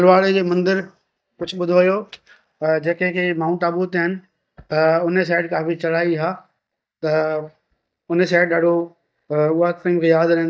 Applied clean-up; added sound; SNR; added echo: neural mask model DeepFilterNet 3.